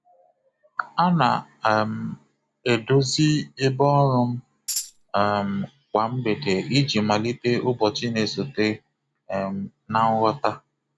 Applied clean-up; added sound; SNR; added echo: none; Tambourine; 2 dB; none.